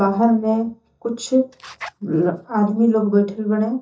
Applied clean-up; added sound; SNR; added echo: neural mask model DeepFilterNet 3.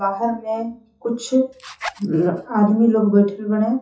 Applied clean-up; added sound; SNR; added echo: classical method WPE with log-MMSE.